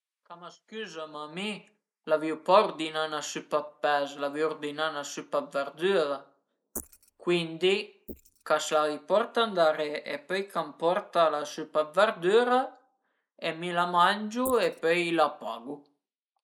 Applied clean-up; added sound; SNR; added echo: neural mask model Resemble Enhance denoiser.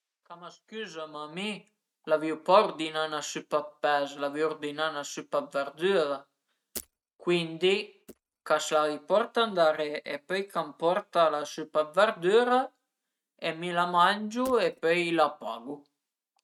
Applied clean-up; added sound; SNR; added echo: neural mask model RNNoise.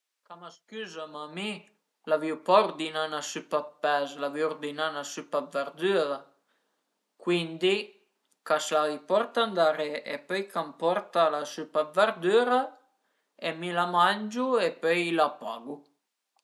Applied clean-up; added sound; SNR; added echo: none; none; none; none.